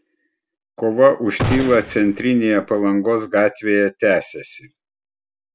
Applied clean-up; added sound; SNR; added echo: none; Gunshot, gunfire; 7 dB; none.